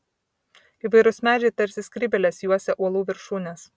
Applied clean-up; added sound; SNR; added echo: none; none; none; none.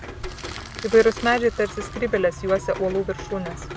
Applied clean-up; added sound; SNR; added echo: none; Crumpling, crinkling + Rain; 11 dB; none.